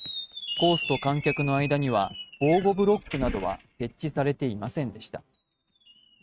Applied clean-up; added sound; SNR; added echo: neural mask model RNNoise.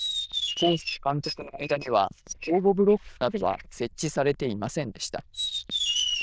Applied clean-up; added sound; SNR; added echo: neural diffusion model UNIVERSE++.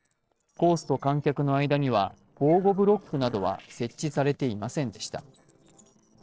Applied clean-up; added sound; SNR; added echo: neural separator model SepFormer DNS4.